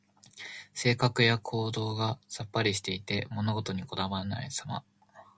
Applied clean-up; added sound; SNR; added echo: none; none; none; none.